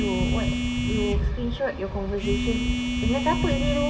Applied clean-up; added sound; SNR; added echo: none; Telephone; 3 dB; reverberation time 0.8 s.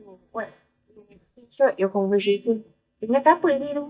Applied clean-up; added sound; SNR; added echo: neural mask model DeepFilterNet 3.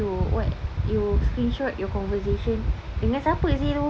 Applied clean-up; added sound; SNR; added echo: none; none; none; none.